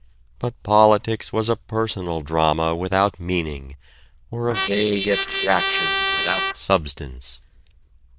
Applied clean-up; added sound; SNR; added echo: neural diffusion model UNIVERSE++.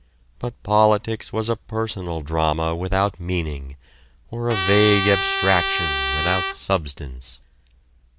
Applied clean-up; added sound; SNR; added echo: none; Trumpet; 1 dB; none.